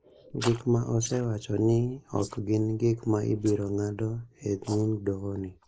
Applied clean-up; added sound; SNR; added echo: neural mask model Resemble Enhance denoiser.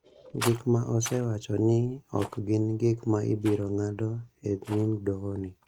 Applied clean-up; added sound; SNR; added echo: neural mask model RNNoise.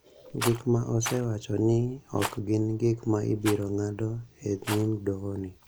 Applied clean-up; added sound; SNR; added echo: none; Rattle; 13 dB; none.